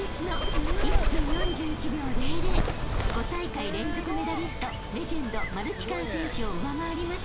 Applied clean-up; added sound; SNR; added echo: none; Bird; -4 dB; none.